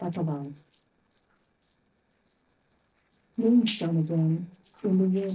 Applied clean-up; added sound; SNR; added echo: neural separator model SepFormer DNS4.